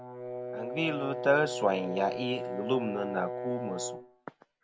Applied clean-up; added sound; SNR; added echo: none; Brass instrument; 5 dB; none.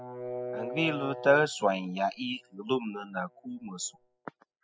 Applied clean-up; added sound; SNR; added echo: classical method spectral subtraction.